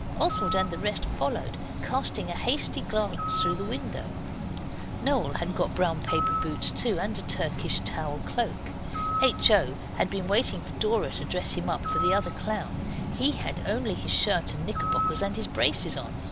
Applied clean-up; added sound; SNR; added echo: none; Bird; 1 dB; none.